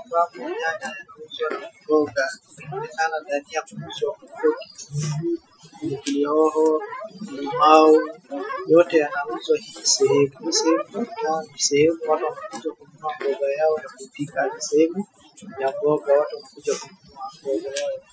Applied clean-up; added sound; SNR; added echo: classical method Wiener filter.